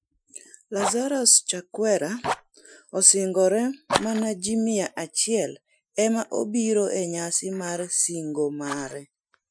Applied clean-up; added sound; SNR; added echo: classical method Wiener filter.